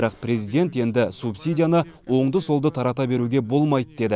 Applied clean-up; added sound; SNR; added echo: none; none; none; none.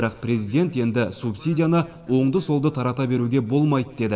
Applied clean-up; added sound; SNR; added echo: none; none; none; reverberation time 2.1 s.